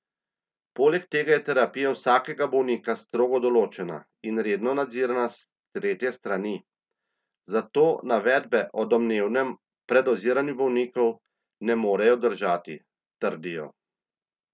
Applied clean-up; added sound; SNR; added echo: none; none; none; none.